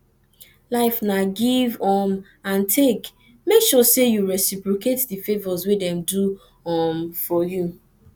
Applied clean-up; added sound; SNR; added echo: none; none; none; none.